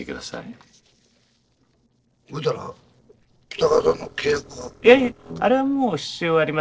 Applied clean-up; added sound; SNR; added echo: neural separator model SepFormer DNS4.